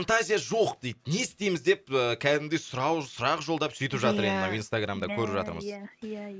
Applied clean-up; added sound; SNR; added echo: none; none; none; none.